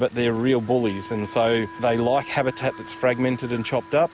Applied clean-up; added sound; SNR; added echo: none; Wind instrument, woodwind instrument; 18 dB; none.